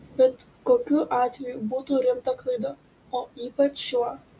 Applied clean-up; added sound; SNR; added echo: none; none; none; none.